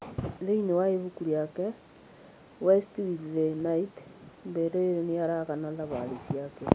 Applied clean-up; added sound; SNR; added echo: none; none; none; none.